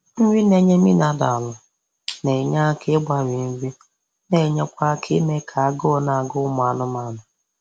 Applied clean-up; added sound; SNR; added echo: none; none; none; none.